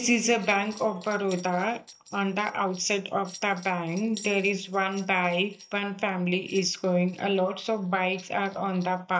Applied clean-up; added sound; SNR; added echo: neural mask model DeepFilterNet 3.